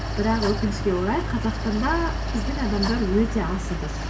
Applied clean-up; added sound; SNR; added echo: none; Mechanical fan; 2 dB; reverberation time 0.2 s.